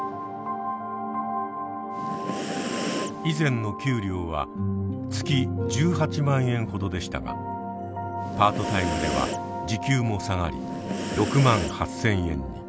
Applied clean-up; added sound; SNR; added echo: none; Breathing; 6 dB; none.